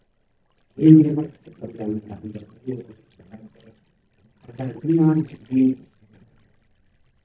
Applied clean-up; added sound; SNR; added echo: neural mask model DeepFilterNet 3.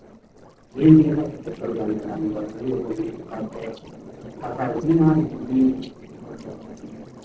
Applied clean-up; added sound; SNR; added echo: neural separator model SepFormer DNS4.